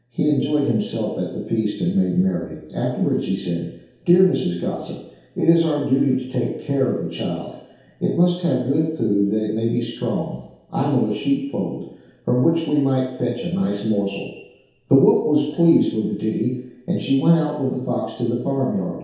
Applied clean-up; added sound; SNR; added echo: none; none; none; reverberation time 0.8 s.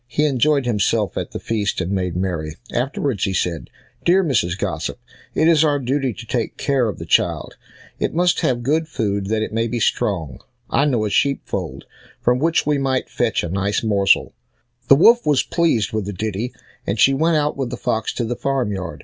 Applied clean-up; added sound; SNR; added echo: none; none; none; none.